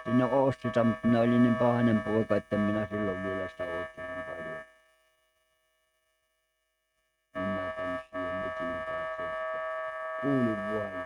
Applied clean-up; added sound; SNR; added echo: neural mask model RNNoise.